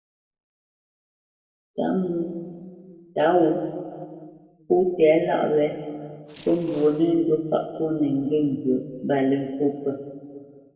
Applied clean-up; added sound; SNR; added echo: neural separator model SepFormer DNS4.